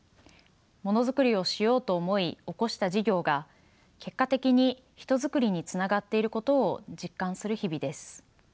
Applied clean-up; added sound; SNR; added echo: none; none; none; none.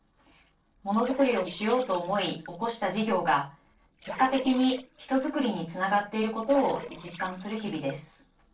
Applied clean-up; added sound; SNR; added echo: neural separator model SepFormer DNS4.